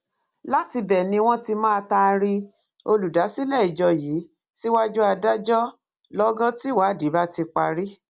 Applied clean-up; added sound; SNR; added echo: none; none; none; none.